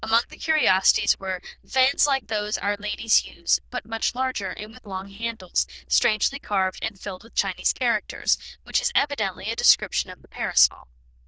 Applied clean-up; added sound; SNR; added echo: neural diffusion model UNIVERSE++.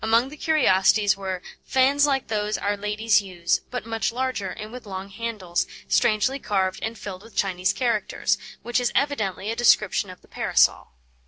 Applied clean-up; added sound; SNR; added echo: neural separator model SepFormer DNS4.